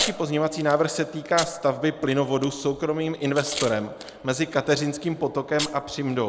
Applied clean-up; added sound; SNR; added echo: none; Packing tape, duct tape / Tearing; 12 dB; none.